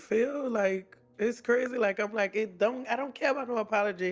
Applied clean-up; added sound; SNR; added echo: none; none; none; none.